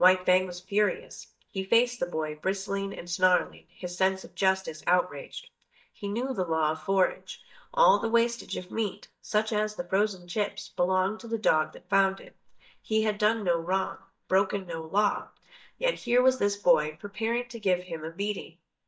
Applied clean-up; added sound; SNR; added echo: neural mask model DeepFilterNet 3.